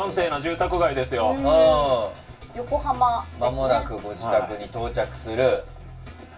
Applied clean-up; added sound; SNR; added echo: none; none; none; reverberation time 0.2 s.